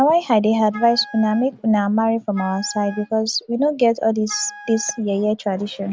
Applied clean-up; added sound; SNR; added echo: none; Wind instrument, woodwind instrument; 19 dB; none.